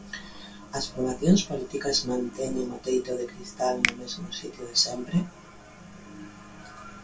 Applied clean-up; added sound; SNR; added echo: none; Finger snapping; 6 dB; reverberation time 0.2 s.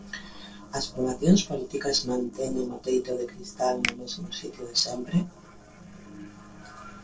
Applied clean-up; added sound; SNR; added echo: neural separator model SepFormer DNS4.